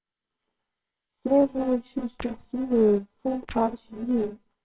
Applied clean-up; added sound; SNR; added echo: neural separator model SepFormer WHAMR!.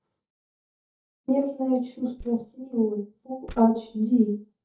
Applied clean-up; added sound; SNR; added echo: neural mask model DeepFilterNet 3.